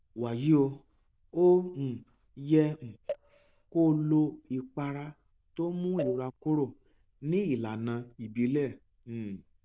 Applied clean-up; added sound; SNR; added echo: neural diffusion model UNIVERSE++.